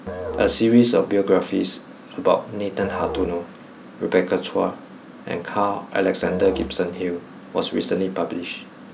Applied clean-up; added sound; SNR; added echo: none; Musical instrument; 14 dB; none.